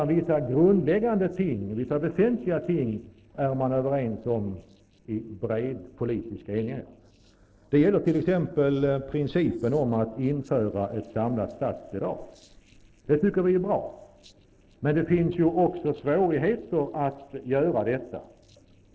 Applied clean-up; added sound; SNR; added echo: neural separator model SepFormer DNS4.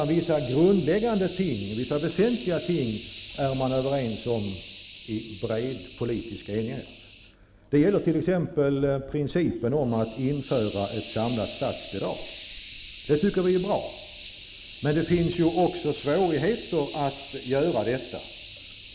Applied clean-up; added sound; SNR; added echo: none; Hiss; 11 dB; none.